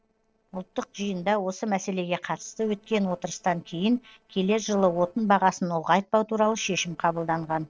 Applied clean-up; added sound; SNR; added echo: neural separator model SepFormer DNS4.